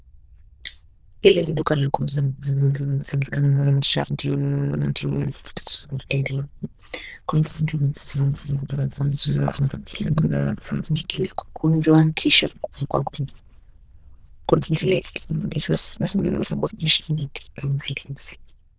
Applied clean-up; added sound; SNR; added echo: neural diffusion model UNIVERSE++.